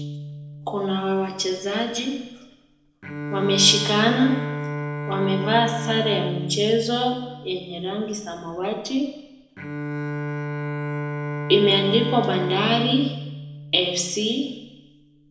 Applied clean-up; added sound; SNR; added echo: none; Bowed string instrument; 7 dB; reverberation time 0.8 s.